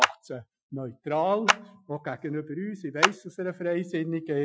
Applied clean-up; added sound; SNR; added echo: classical method Wiener filter.